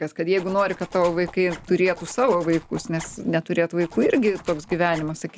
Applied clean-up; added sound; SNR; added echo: none; Zipper (clothing); 19 dB; none.